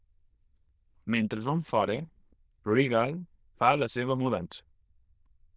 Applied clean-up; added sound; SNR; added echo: neural diffusion model UNIVERSE++.